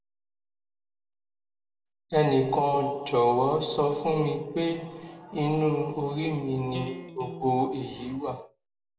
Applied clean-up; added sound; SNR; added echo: neural separator model SepFormer DNS4.